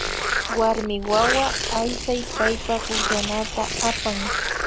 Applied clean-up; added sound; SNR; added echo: none; Frog + Tearing; 1 dB; none.